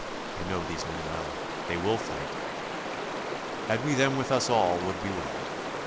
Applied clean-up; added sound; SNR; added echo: none; Stream; 2 dB; none.